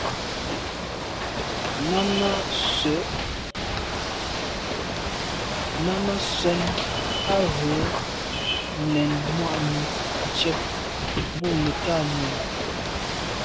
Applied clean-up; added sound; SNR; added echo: none; Ocean / Boat, Water vehicle; 0 dB; none.